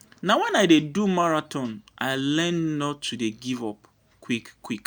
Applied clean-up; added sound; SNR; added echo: none; none; none; none.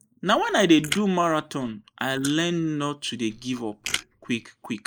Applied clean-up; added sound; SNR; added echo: neural mask model Resemble Enhance denoiser.